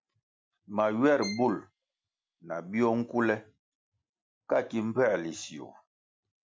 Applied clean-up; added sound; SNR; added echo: none; Bowed string instrument; 15 dB; none.